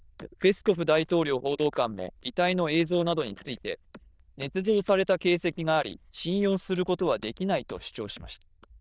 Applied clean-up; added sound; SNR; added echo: neural diffusion model UNIVERSE++.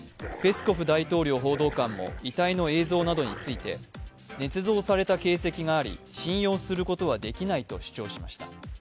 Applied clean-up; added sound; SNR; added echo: none; Dog; 14 dB; none.